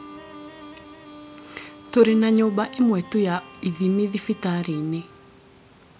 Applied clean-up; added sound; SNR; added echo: none; Bowed string instrument; 20 dB; none.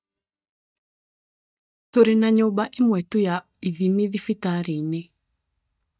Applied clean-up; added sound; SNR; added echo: neural mask model DeepFilterNet 3.